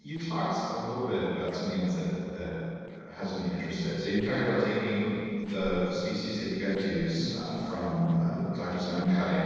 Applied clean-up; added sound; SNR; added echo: neural separator model SepFormer DNS4.